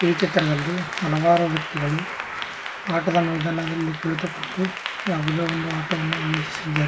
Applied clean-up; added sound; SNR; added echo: none; Applause / Clapping; 7 dB; reverberation time 0.2 s.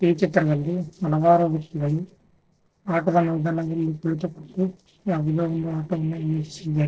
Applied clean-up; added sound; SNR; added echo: neural separator model SepFormer DNS4.